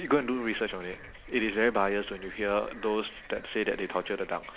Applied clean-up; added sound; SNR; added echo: none; Bird / Frog; 18 dB; none.